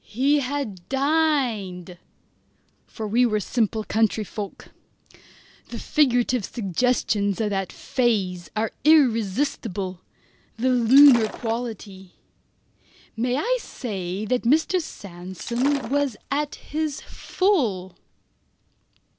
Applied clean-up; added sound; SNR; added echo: none; Shatter; 14 dB; none.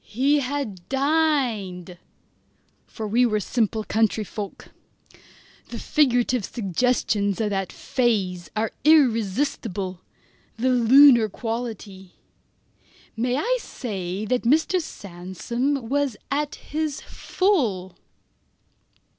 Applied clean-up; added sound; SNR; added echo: none; none; none; none.